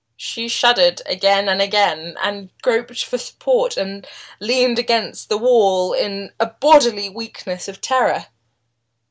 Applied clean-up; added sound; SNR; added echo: none; none; none; none.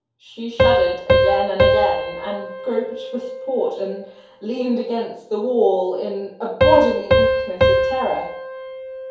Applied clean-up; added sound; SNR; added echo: none; Piano; -2 dB; reverberation time 2.4 s.